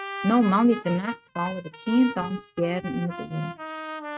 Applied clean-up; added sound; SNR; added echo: neural mask model RNNoise.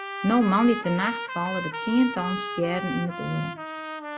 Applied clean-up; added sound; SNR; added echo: none; Trumpet; 7 dB; none.